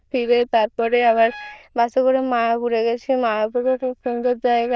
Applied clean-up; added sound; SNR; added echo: neural diffusion model UNIVERSE++.